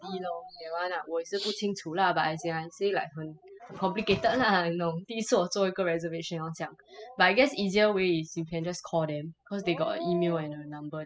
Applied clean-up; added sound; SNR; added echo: classical method spectral subtraction.